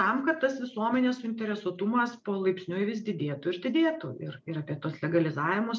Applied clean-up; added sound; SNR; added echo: none; none; none; none.